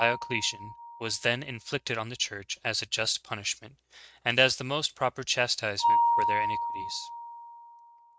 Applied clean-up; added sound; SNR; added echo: neural mask model RNNoise.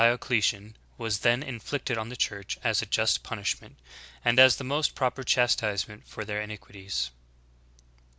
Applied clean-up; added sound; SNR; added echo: none; none; none; none.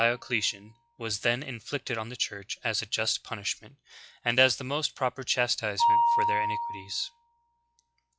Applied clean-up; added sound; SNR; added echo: classical method log-MMSE.